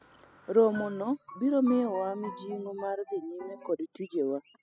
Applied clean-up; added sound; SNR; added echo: classical method spectral subtraction.